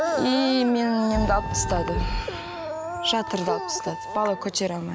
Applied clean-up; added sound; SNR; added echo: none; Fireworks + Wind instrument, woodwind instrument; 7 dB; none.